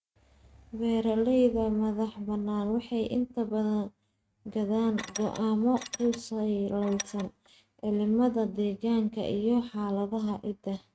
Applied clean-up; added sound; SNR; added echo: neural mask model RNNoise.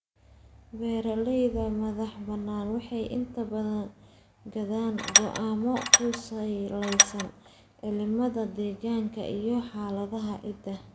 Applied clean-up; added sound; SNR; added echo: none; Tools; -5 dB; none.